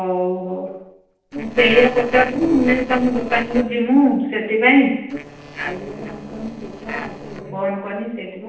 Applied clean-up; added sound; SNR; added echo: neural separator model SepFormer DNS4.